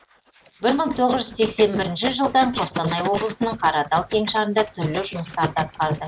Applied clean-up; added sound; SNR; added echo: neural mask model Resemble Enhance denoiser.